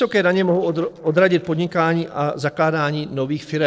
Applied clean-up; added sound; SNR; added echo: neural separator model SepFormer DNS4.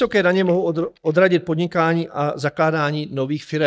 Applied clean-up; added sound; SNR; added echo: neural mask model DeepFilterNet 3.